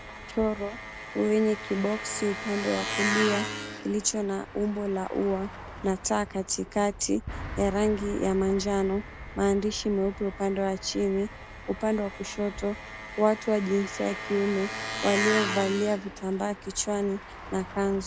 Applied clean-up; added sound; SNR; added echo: none; Engine; 8 dB; none.